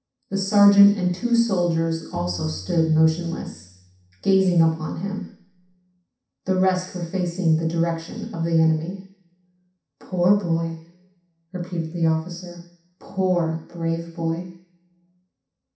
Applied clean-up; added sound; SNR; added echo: none; Tabla; 20 dB; reverberation time 0.7 s.